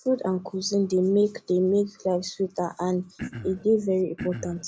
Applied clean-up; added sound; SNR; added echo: none; Cough; 11 dB; none.